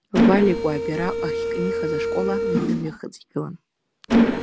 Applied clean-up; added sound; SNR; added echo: none; Mechanisms; -3 dB; none.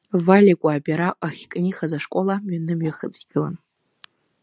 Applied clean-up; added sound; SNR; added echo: none; none; none; none.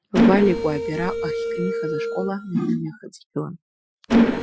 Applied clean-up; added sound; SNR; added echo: classical method Wiener filter.